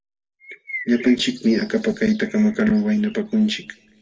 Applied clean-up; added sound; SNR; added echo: none; Bird; 18 dB; reverberation time 1.3 s.